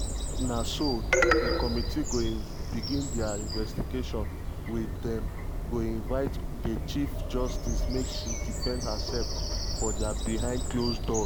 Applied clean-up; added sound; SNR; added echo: none; Bird vocalization, bird call, bird song; -1 dB; none.